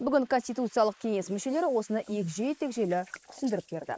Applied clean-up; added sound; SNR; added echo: neural mask model Resemble Enhance denoiser.